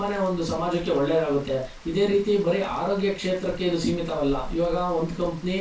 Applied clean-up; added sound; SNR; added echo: none; Rain; 15 dB; reverberation time 0.2 s.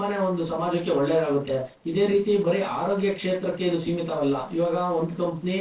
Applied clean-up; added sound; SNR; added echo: neural separator model SepFormer DNS4.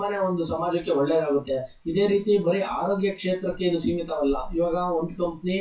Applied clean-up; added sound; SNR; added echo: classical method WPE with log-MMSE.